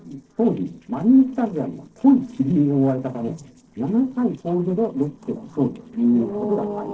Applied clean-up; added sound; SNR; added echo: neural separator model SepFormer DNS4.